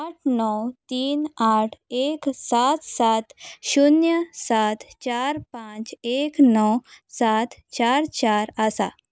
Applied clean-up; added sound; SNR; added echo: none; none; none; none.